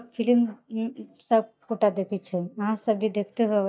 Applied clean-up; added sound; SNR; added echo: neural mask model DeepFilterNet 3.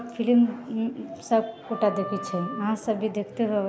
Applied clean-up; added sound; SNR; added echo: none; Wind instrument, woodwind instrument; 13 dB; none.